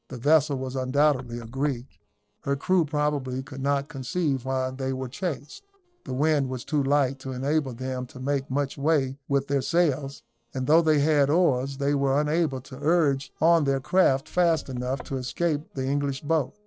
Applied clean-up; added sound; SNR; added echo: neural separator model SepFormer DNS4.